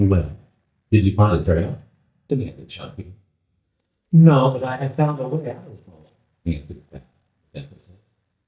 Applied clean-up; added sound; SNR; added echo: neural mask model DeepFilterNet 3.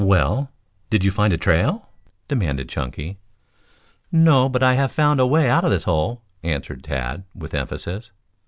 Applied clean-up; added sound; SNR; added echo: none; none; none; none.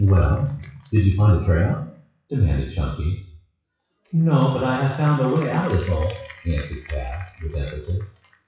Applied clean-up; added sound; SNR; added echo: classical method WPE with log-MMSE.